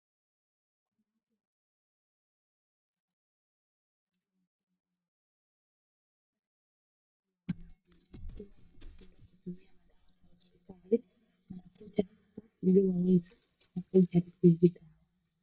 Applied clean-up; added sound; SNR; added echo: neural mask model DeepFilterNet 3.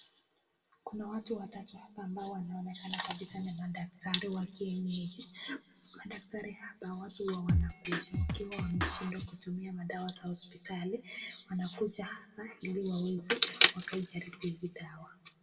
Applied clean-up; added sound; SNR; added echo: none; Drum kit; -1 dB; reverberation time 1.2 s.